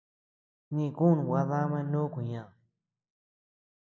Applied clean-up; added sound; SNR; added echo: none; none; none; none.